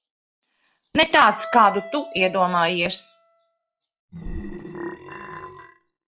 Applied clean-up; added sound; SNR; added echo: classical method log-MMSE.